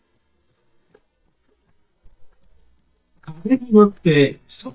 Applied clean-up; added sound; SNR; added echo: neural mask model DeepFilterNet 3.